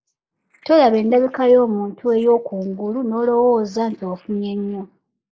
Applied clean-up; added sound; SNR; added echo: neural mask model Resemble Enhance denoiser.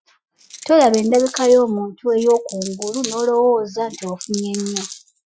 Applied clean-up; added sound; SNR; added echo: classical method Wiener filter.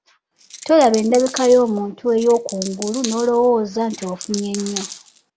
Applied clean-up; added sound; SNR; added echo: none; Coin (dropping); 15 dB; none.